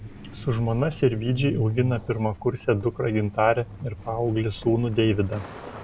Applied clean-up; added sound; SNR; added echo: none; Truck; 13 dB; none.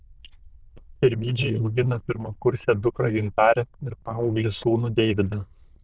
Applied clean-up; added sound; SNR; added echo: neural diffusion model UNIVERSE++.